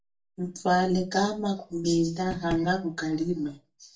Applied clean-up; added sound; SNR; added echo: none; none; none; reverberation time 0.2 s.